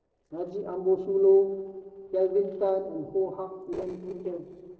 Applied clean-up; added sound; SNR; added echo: neural separator model SepFormer DNS4.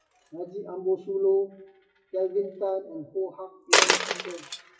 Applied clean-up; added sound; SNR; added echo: classical method WPE with log-MMSE.